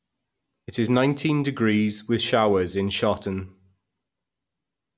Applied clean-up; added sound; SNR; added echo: none; none; none; none.